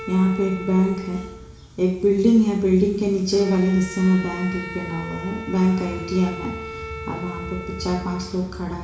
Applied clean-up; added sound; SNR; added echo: none; Bowed string instrument; 15 dB; reverberation time 0.7 s.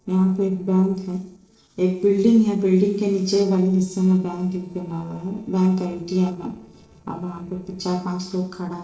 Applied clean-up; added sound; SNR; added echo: neural separator model SepFormer DNS4.